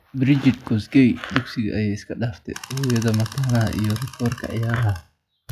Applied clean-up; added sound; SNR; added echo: classical method log-MMSE.